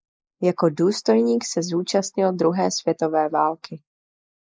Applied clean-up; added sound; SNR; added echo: neural mask model Resemble Enhance denoiser.